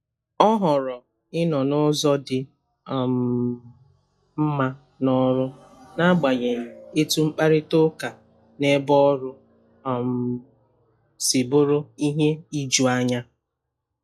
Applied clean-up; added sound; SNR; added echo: classical method log-MMSE.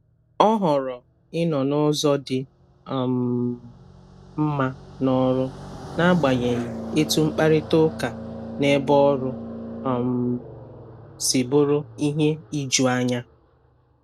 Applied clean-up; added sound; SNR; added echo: none; Car passing by; 14 dB; none.